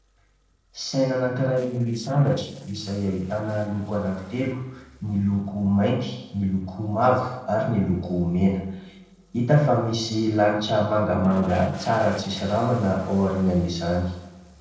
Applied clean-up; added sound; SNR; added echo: neural separator model SepFormer DNS4.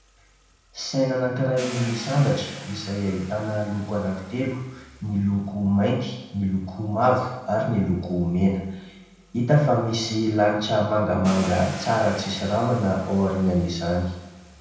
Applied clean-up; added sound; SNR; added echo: none; Car; 18 dB; reverberation time 0.9 s.